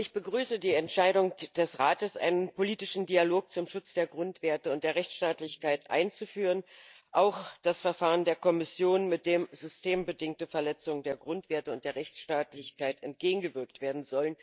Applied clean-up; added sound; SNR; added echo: neural mask model DeepFilterNet 3.